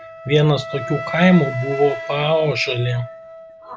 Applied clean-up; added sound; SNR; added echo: none; Wind instrument, woodwind instrument; 12 dB; none.